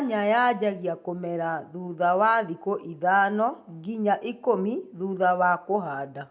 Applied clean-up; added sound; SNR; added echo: none; none; none; none.